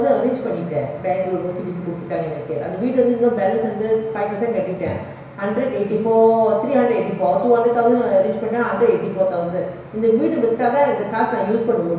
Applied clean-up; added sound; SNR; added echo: none; none; none; reverberation time 1.0 s.